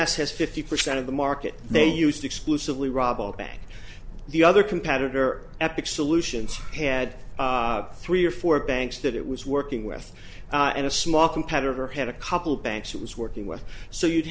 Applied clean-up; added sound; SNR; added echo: none; none; none; none.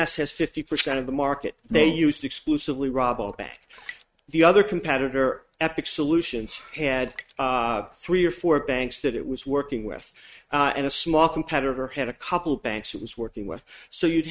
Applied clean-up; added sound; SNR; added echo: neural mask model RNNoise.